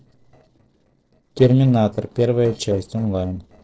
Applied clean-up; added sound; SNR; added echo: neural separator model SepFormer DNS4.